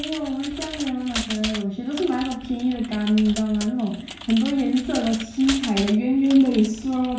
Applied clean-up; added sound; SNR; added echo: none; Computer keyboard; 13 dB; reverberation time 0.6 s.